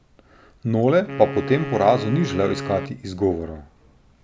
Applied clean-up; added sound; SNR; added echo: none; Wind instrument, woodwind instrument; 10 dB; none.